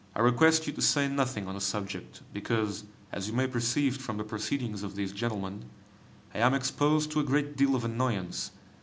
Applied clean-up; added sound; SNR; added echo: none; none; none; none.